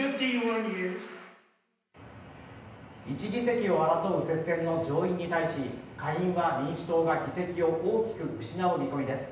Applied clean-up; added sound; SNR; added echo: none; none; none; reverberation time 0.9 s.